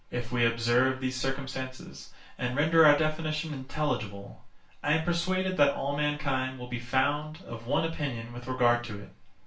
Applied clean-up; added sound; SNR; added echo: none; none; none; reverberation time 0.3 s.